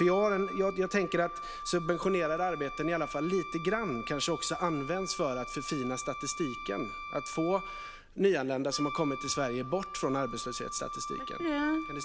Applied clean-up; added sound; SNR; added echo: none; Wind instrument, woodwind instrument; 9 dB; none.